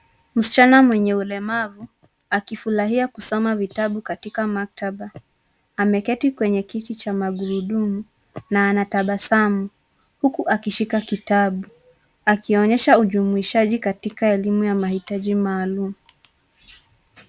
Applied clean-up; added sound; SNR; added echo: none; none; none; none.